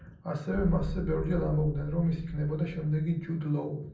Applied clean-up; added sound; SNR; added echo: none; Boom; 8 dB; reverberation time 0.6 s.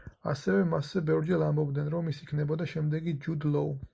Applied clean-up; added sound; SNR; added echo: none; none; none; none.